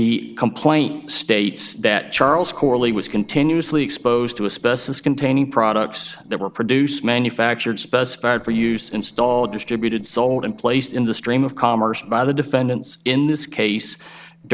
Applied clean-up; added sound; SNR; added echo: neural separator model SepFormer DNS4.